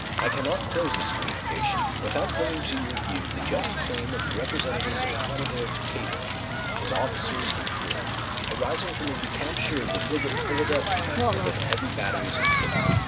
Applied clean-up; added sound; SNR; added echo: none; Crackle; -4 dB; none.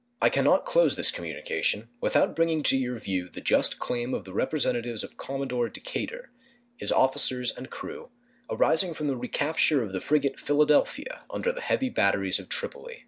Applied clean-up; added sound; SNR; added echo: none; none; none; none.